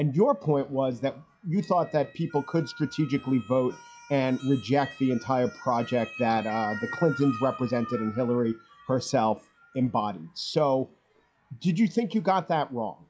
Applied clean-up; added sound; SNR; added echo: classical method log-MMSE.